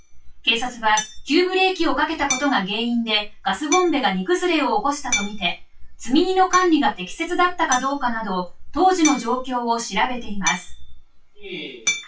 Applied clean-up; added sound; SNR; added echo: classical method WPE with log-MMSE.